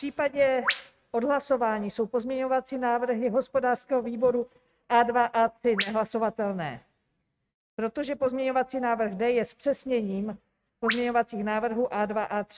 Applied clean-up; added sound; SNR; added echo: neural mask model RNNoise.